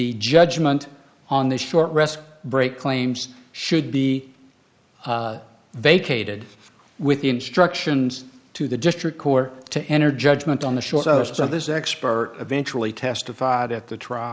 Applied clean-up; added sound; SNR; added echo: none; none; none; none.